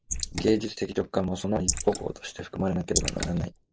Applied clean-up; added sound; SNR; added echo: neural mask model Resemble Enhance denoiser.